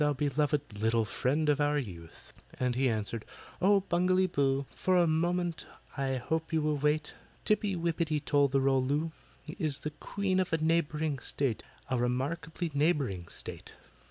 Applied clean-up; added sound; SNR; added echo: none; none; none; none.